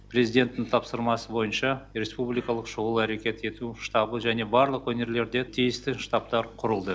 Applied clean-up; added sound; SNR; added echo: none; none; none; none.